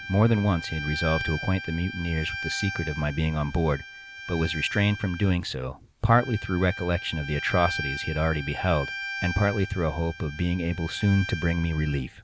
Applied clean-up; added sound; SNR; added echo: none; Bowed string instrument; 10 dB; none.